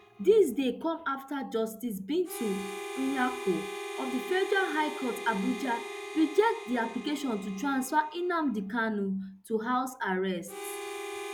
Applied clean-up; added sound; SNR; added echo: none; Harmonica; 11 dB; none.